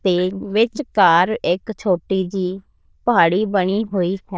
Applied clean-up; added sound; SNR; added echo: neural diffusion model UNIVERSE++.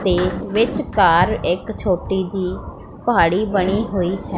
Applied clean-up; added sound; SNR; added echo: none; Zipper (clothing) + Clapping; 13 dB; none.